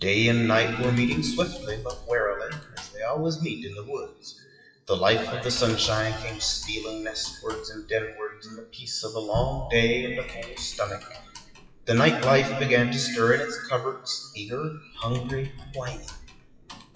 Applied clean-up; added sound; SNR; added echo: classical method WPE with log-MMSE.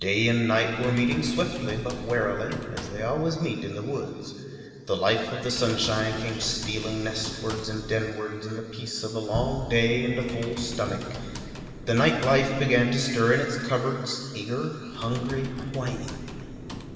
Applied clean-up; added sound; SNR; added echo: none; Computer keyboard; 13 dB; reverberation time 2.9 s.